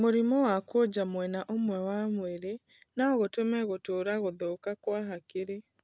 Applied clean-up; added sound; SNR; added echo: none; none; none; none.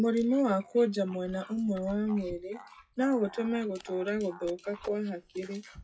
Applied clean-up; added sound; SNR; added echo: classical method WPE with log-MMSE.